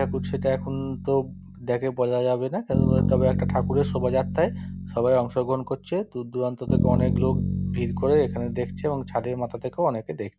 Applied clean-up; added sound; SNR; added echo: none; Bass guitar; 2 dB; none.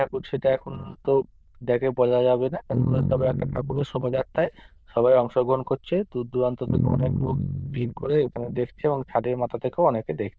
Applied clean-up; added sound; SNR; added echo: neural diffusion model UNIVERSE++.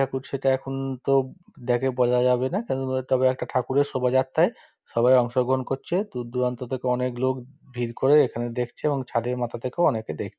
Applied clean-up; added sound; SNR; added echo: none; none; none; none.